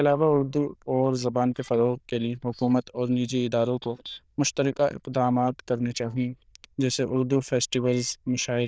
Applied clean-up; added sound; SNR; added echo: neural diffusion model UNIVERSE++.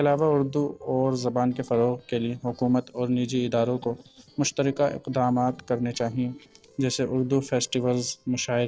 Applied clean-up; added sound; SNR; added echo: neural separator model SepFormer DNS4.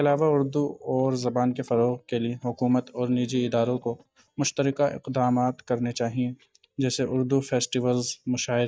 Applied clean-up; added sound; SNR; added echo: neural mask model DeepFilterNet 3.